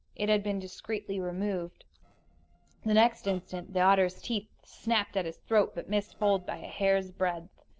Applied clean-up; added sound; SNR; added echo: neural separator model SepFormer DNS4.